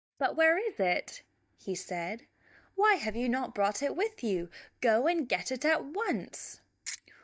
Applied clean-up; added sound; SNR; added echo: neural mask model DeepFilterNet 3.